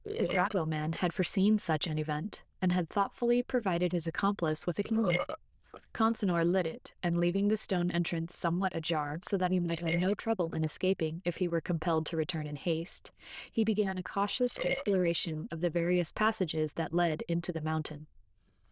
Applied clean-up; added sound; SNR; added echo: neural diffusion model UNIVERSE++.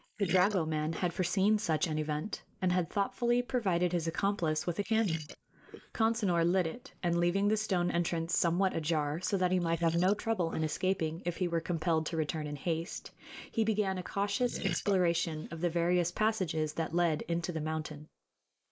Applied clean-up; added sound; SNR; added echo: neural mask model Resemble Enhance denoiser.